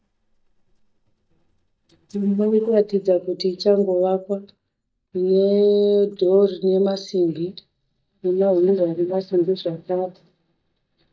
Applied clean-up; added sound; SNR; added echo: neural mask model DeepFilterNet 3.